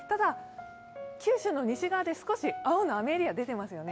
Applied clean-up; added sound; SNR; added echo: none; none; none; none.